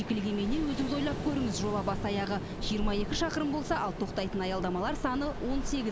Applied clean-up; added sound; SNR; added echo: none; Ocean; 4 dB; none.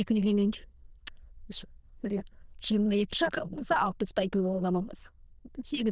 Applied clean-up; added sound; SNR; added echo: neural diffusion model UNIVERSE++.